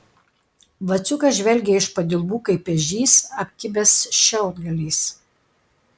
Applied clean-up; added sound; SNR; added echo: none; none; none; none.